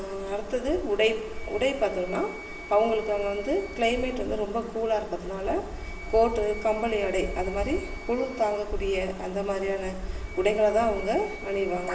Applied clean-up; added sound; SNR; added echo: none; Wind instrument, woodwind instrument; 19 dB; reverberation time 0.8 s.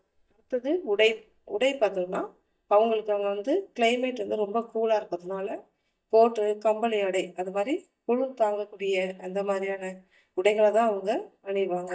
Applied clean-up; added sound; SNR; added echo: neural mask model DeepFilterNet 3.